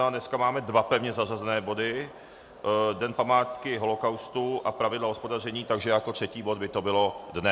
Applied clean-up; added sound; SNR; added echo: none; none; none; none.